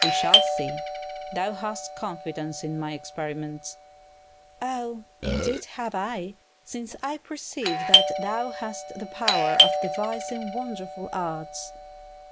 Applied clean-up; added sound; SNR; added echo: none; Burping, eructation + Doorbell; -4 dB; none.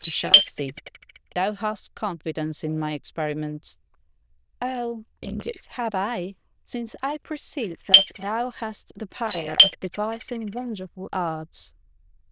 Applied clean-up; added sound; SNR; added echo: neural diffusion model UNIVERSE++.